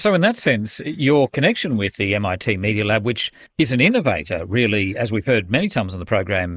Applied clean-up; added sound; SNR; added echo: neural mask model Resemble Enhance denoiser.